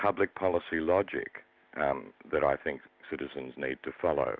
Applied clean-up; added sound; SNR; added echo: none; none; none; none.